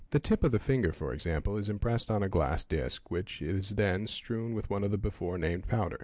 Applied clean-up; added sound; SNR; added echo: none; none; none; none.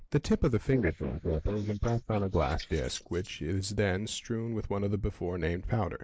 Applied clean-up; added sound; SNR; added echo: neural mask model Resemble Enhance denoiser.